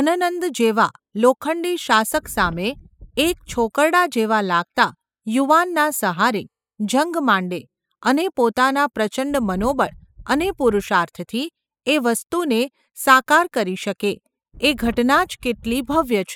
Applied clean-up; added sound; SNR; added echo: classical method spectral subtraction.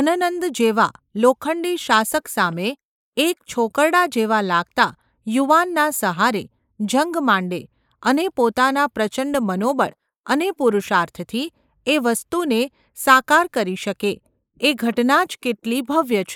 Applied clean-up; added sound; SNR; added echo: neural mask model Resemble Enhance denoiser.